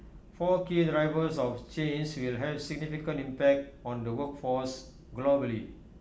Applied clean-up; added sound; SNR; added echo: none; none; none; none.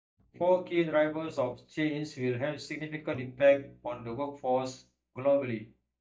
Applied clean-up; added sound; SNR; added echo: neural mask model DeepFilterNet 3.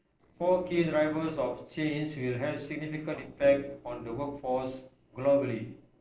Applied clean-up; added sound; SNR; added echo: neural separator model SepFormer DNS4.